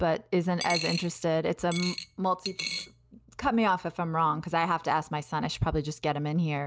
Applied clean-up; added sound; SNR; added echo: none; Coin (dropping); 9 dB; none.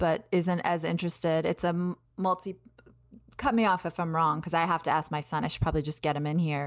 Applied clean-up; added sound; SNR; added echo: none; none; none; none.